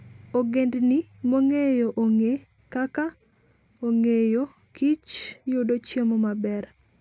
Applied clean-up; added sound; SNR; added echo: none; none; none; none.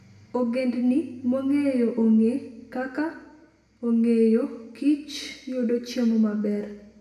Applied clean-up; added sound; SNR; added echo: none; none; none; reverberation time 1.0 s.